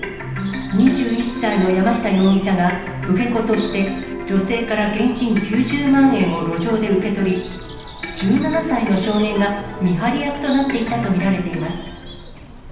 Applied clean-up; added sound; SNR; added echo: none; Bird; 17 dB; reverberation time 0.9 s.